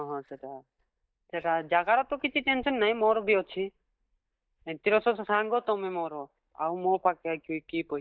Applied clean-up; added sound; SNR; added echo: neural mask model DeepFilterNet 3.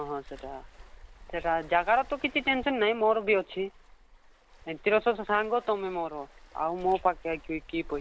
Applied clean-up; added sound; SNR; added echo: none; Waves, surf; 20 dB; none.